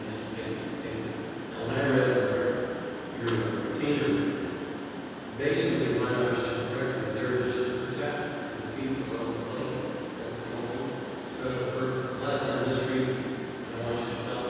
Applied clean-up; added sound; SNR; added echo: none; Mechanisms; 8 dB; reverberation time 2.1 s.